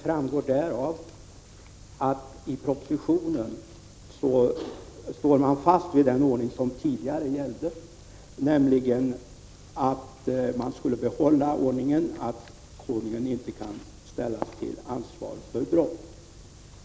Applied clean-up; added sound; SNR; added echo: none; none; none; none.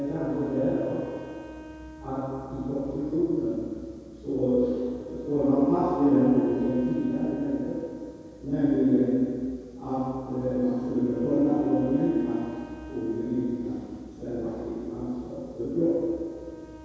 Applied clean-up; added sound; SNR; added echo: none; Wind instrument, woodwind instrument; 20 dB; reverberation time 2.0 s.